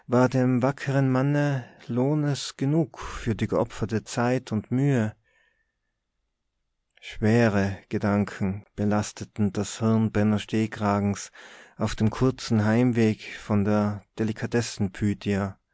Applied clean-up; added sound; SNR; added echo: none; none; none; none.